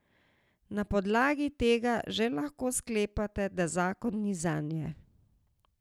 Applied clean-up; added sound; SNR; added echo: none; none; none; none.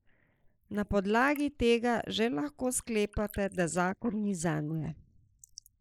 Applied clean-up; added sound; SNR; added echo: neural mask model Resemble Enhance denoiser.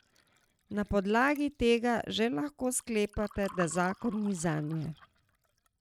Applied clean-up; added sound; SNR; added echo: neural mask model RNNoise.